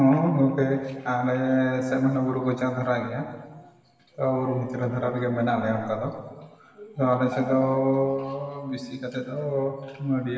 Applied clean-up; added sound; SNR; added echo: none; none; none; reverberation time 1.3 s.